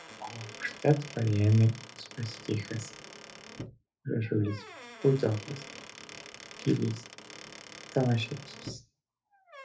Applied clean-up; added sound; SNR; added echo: none; Squeak / Wood; 16 dB; reverberation time 0.3 s.